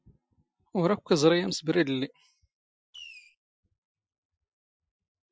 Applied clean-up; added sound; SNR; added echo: classical method Wiener filter.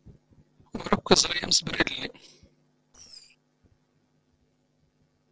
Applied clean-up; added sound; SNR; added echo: neural separator model SepFormer DNS4.